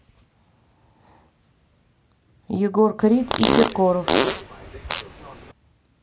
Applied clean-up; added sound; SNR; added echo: none; Fart; -1 dB; none.